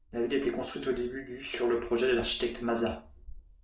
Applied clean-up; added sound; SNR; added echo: neural mask model Resemble Enhance denoiser.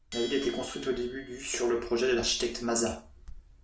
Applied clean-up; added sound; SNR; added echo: none; Bell; 17 dB; none.